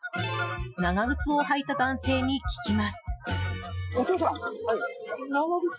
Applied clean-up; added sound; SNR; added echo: classical method Wiener filter.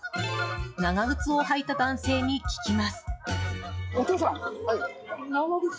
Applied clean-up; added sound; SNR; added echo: classical method log-MMSE.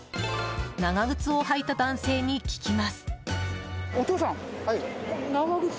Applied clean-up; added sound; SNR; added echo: none; none; none; none.